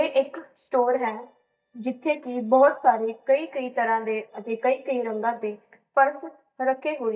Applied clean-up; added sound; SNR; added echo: neural mask model DeepFilterNet 3.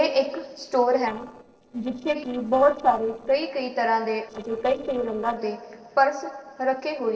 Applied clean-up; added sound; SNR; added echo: neural separator model SepFormer DNS4.